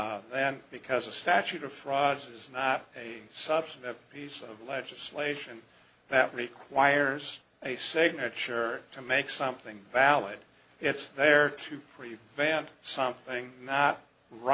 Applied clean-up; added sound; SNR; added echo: none; none; none; none.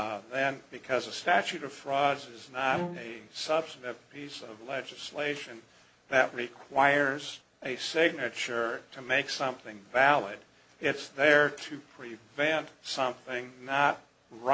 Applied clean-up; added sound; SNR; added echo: none; Bowed string instrument; 9 dB; none.